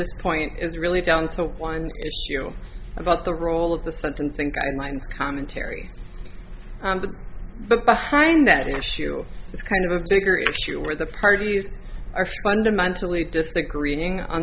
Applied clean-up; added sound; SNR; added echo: none; none; none; none.